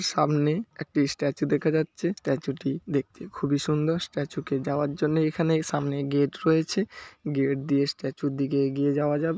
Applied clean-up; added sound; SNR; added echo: none; none; none; none.